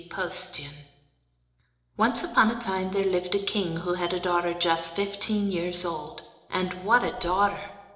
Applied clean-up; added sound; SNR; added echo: neural separator model SepFormer DNS4.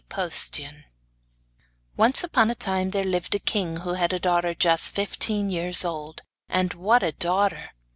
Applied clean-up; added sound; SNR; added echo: none; none; none; none.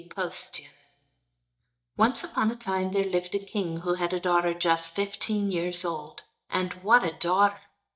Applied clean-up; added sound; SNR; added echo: neural mask model DeepFilterNet 3.